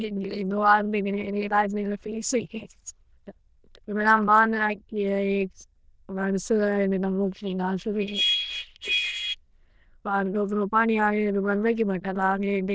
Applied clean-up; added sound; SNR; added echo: neural diffusion model UNIVERSE++.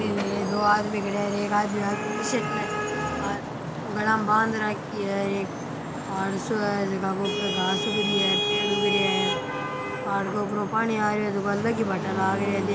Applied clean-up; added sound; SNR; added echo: none; Traffic noise, roadway noise / Vehicle horn, car horn, honking; 2 dB; none.